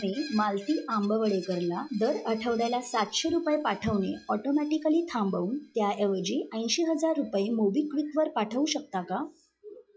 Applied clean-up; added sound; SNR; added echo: classical method log-MMSE.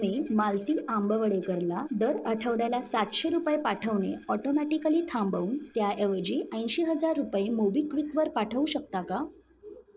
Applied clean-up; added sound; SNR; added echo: neural separator model SepFormer DNS4.